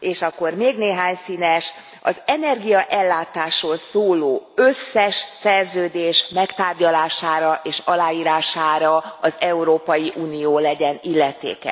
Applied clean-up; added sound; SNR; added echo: none; none; none; none.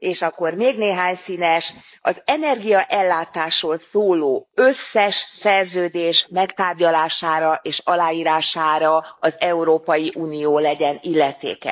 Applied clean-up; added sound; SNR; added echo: neural mask model Resemble Enhance denoiser.